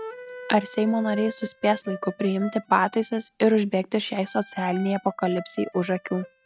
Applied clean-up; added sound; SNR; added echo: neural mask model RNNoise.